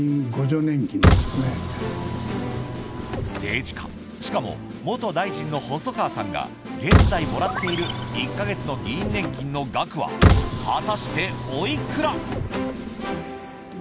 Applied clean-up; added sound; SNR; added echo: none; Car; -3 dB; none.